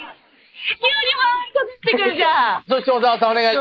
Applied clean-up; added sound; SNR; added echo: neural mask model Resemble Enhance denoiser.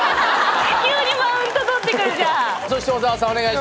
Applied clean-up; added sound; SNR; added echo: none; none; none; none.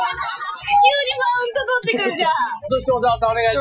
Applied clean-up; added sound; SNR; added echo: classical method Wiener filter.